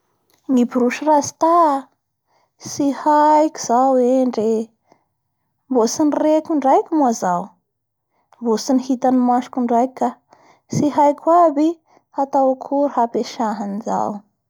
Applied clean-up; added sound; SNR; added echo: none; none; none; none.